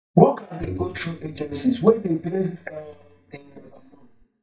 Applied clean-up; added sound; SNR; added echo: neural mask model DeepFilterNet 3.